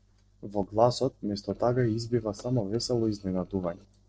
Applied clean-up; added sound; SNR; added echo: neural separator model SepFormer DNS4.